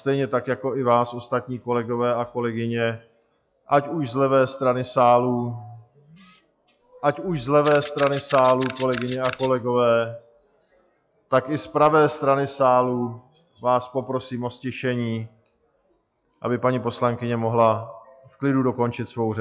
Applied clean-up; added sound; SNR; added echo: classical method log-MMSE.